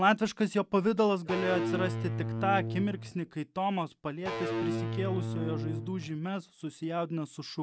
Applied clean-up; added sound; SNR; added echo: none; Electric guitar / Bass guitar; 2 dB; none.